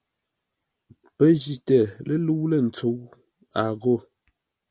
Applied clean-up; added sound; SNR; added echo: none; none; none; none.